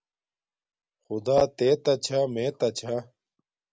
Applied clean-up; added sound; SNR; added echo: none; none; none; none.